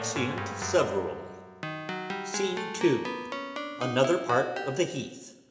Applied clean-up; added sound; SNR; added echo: none; Keyboard (musical); 6 dB; reverberation time 0.8 s.